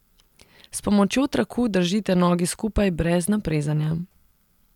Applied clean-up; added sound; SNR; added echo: none; none; none; none.